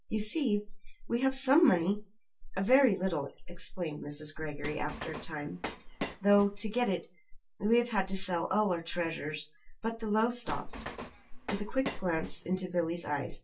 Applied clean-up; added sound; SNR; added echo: none; Train; 11 dB; reverberation time 0.2 s.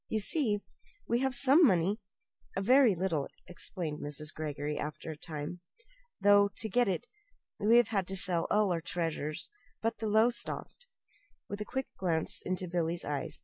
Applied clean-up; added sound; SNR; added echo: none; none; none; none.